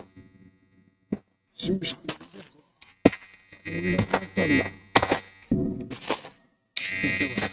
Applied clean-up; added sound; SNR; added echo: neural mask model RNNoise.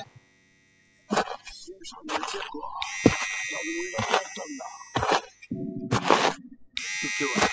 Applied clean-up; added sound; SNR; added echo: classical method spectral subtraction.